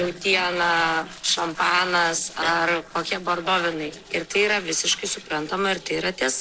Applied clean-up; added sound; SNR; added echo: neural separator model SepFormer DNS4.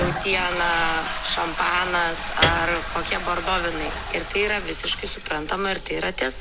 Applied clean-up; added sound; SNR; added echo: none; Piano + Toilet flush; 4 dB; none.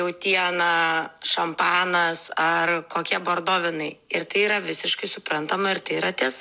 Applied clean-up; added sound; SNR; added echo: none; none; none; none.